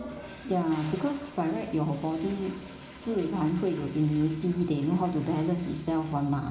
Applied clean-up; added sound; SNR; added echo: none; Toilet flush; 18 dB; reverberation time 0.4 s.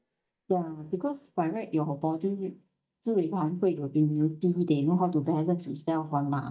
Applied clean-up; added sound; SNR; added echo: neural mask model DeepFilterNet 3.